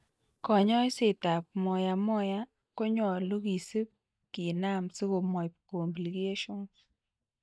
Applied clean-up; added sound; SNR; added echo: neural mask model DeepFilterNet 3.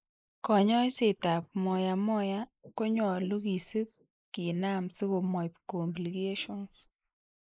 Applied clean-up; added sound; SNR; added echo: neural mask model Resemble Enhance denoiser.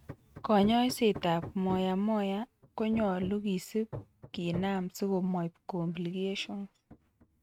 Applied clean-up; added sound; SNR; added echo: neural mask model RNNoise.